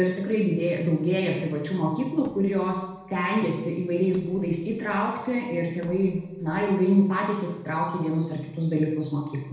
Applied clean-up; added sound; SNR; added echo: neural separator model SepFormer DNS4.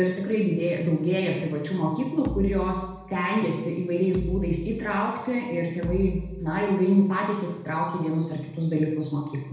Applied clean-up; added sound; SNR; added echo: none; Bass drum; 10 dB; reverberation time 1.0 s.